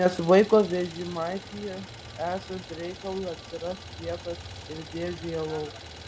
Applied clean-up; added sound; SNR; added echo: none; Idling; 14 dB; none.